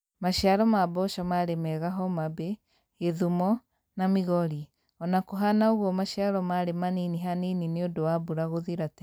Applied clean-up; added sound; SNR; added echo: none; none; none; none.